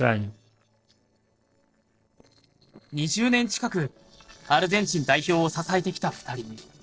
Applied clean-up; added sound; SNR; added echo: neural separator model SepFormer DNS4.